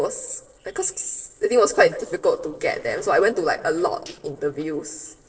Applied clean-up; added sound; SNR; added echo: neural separator model SepFormer DNS4.